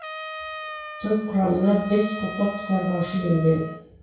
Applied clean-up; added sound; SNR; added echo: none; Trumpet; 12 dB; reverberation time 0.6 s.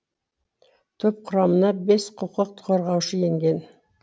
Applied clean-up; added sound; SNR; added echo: none; none; none; none.